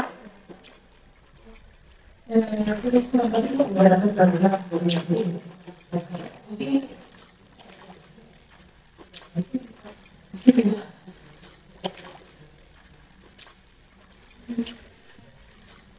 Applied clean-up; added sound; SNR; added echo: neural mask model DeepFilterNet 3.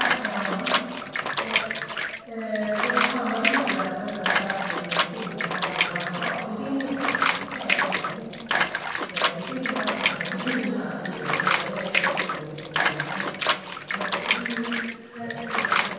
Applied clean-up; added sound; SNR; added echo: none; Bathtub (filling or washing) / Water; -5 dB; reverberation time 2.1 s.